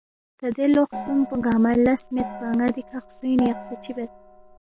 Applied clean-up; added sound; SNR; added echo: none; Gong; 14 dB; none.